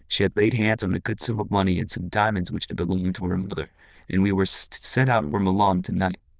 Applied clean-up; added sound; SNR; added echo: neural diffusion model UNIVERSE++.